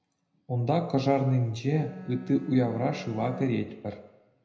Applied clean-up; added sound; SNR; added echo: none; Bowed string instrument; 16 dB; reverberation time 0.8 s.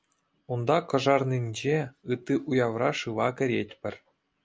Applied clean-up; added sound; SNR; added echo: none; none; none; none.